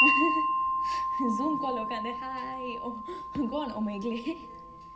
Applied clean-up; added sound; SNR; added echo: none; Wind chime; -3 dB; reverberation time 1.2 s.